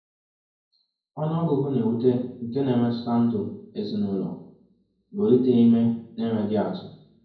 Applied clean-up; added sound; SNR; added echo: none; none; none; reverberation time 0.9 s.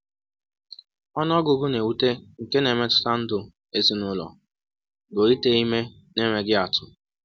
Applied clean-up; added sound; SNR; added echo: none; none; none; none.